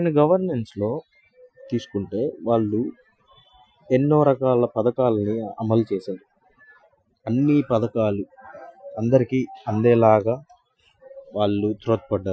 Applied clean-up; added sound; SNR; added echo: classical method Wiener filter.